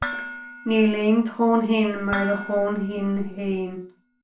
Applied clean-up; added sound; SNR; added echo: none; Dishes, pots, and pans; 13 dB; reverberation time 0.3 s.